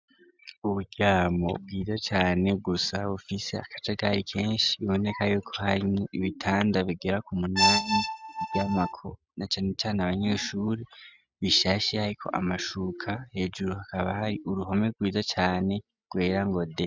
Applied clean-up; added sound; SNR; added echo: neural mask model RNNoise.